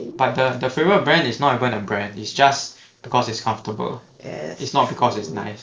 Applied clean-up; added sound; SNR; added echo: neural separator model SepFormer DNS4.